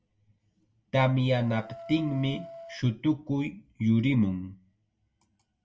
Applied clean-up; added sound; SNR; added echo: none; Wind instrument, woodwind instrument; 17 dB; reverberation time 0.1 s.